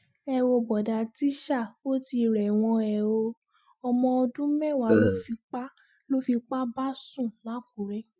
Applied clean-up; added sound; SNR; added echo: classical method Wiener filter.